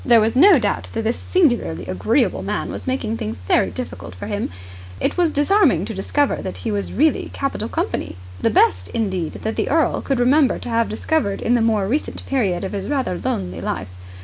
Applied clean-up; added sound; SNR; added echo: none; none; none; none.